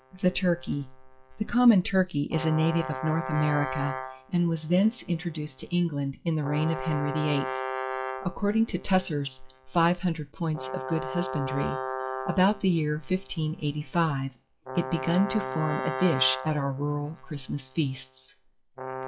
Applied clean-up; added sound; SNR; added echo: classical method log-MMSE.